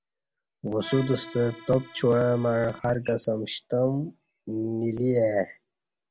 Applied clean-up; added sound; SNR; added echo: none; Accordion; 16 dB; none.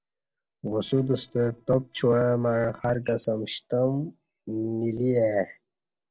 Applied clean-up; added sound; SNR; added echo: neural separator model SepFormer DNS4.